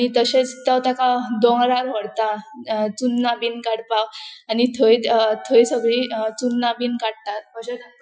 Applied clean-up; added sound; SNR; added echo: classical method Wiener filter.